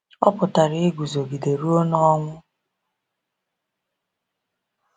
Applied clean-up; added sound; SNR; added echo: none; none; none; none.